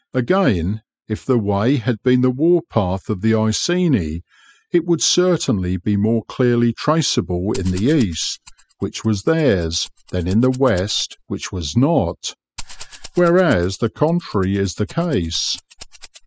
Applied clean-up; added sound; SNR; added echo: classical method spectral subtraction.